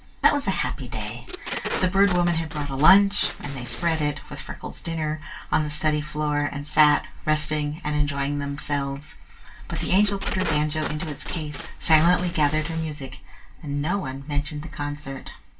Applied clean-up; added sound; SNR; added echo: none; Packing tape, duct tape; 12 dB; reverberation time 0.2 s.